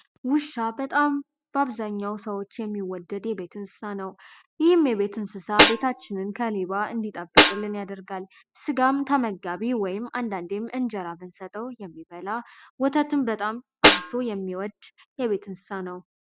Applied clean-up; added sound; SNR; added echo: classical method spectral subtraction.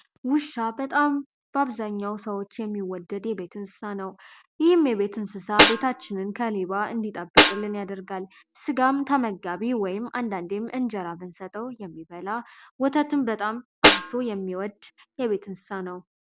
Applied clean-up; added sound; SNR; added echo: none; Snare drum; -3 dB; none.